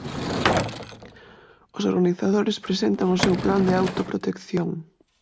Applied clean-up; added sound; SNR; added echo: none; Sliding door / Wood; 6 dB; none.